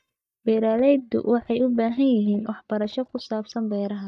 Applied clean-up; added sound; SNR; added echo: neural mask model DeepFilterNet 3.